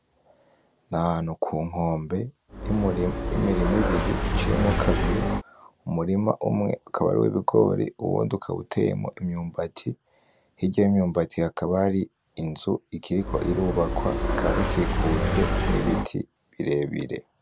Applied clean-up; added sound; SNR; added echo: none; Motorcycle; -1 dB; none.